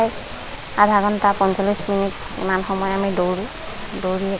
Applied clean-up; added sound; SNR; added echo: none; Frying (food); 18 dB; none.